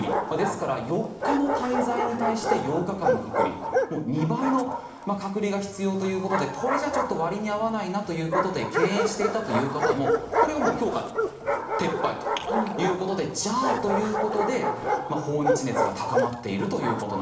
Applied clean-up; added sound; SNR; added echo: none; Bark; 0 dB; reverberation time 0.9 s.